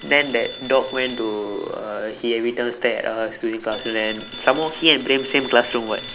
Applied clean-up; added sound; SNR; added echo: none; Telephone; 15 dB; none.